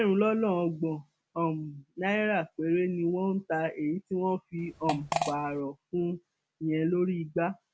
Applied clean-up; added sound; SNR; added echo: none; Fart; 5 dB; none.